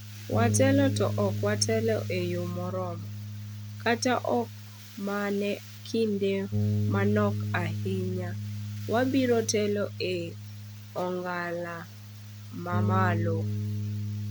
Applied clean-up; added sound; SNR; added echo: none; Bass guitar; 2 dB; none.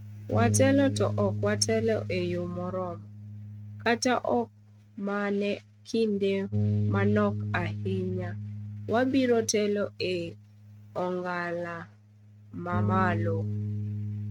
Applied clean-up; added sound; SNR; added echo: neural mask model RNNoise.